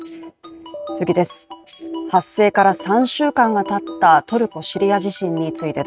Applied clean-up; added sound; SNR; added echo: neural mask model RNNoise.